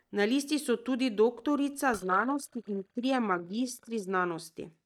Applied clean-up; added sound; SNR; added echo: neural mask model DeepFilterNet 3.